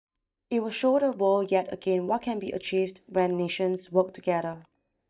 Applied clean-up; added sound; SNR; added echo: neural mask model DeepFilterNet 3.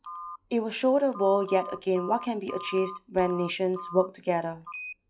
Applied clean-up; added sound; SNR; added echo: classical method log-MMSE.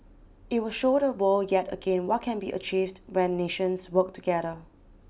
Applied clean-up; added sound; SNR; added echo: none; none; none; none.